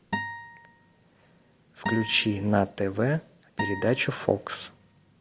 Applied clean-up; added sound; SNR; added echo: none; Acoustic guitar; 9 dB; none.